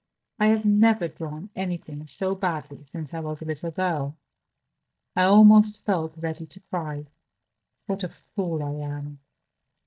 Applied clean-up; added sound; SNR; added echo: neural mask model DeepFilterNet 3.